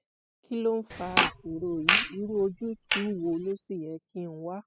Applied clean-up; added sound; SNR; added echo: classical method spectral subtraction.